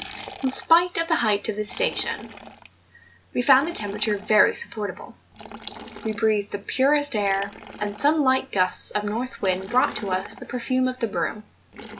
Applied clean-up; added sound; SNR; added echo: none; Liquid; 17 dB; none.